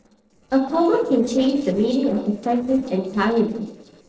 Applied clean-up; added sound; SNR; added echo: neural separator model SepFormer DNS4.